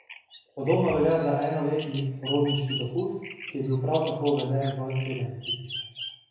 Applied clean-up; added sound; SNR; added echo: none; Bird vocalization, bird call, bird song; 12 dB; reverberation time 1.1 s.